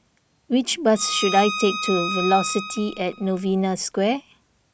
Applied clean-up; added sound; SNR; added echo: none; Bowed string instrument; 7 dB; none.